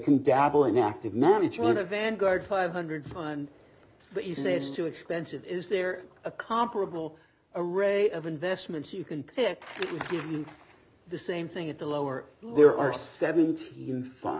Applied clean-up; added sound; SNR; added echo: none; Piano; 5 dB; none.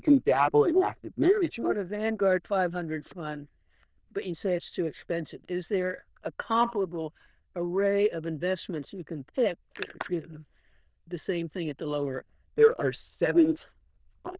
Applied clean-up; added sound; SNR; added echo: neural diffusion model UNIVERSE++.